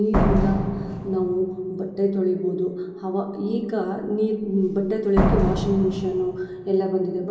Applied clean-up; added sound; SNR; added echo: none; Slam; 4 dB; reverberation time 1.3 s.